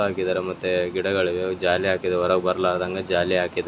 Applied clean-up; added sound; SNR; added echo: none; none; none; none.